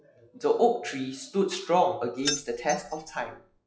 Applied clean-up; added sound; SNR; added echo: classical method log-MMSE.